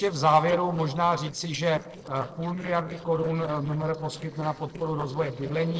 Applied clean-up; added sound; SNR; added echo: neural separator model SepFormer DNS4.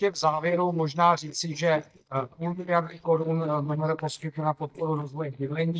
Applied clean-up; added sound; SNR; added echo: neural mask model DeepFilterNet 3.